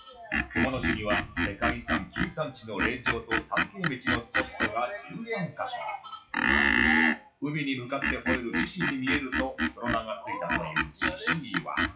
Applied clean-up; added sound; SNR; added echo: classical method WPE with log-MMSE.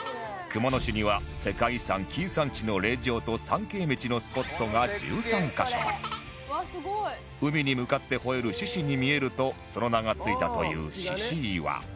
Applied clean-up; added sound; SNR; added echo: none; none; none; none.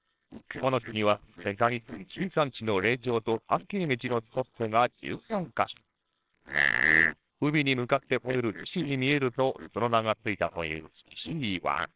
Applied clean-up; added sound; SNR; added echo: neural separator model SepFormer WHAMR!.